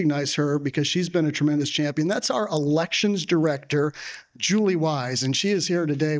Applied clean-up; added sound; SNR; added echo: neural mask model DeepFilterNet 3.